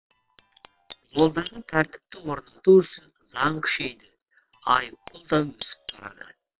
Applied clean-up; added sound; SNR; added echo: neural separator model SepFormer WHAM!.